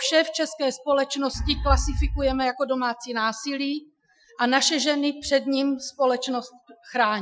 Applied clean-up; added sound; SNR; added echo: classical method Wiener filter.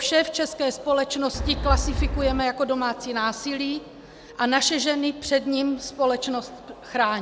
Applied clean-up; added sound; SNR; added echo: none; Wind; 0 dB; none.